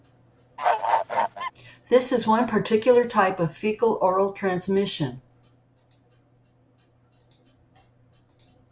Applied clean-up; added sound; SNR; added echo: none; Bird / Fowl; -2 dB; none.